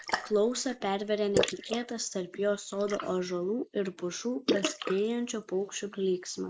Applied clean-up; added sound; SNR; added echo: neural mask model Resemble Enhance denoiser.